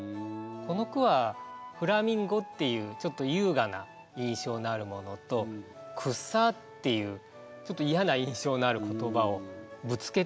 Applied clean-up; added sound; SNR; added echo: none; none; none; none.